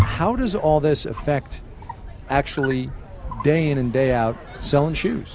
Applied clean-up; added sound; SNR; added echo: none; Wild animals; 8 dB; none.